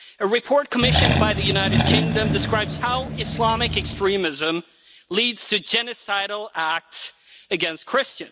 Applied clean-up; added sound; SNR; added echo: none; Accelerating, revving, vroom; -1 dB; none.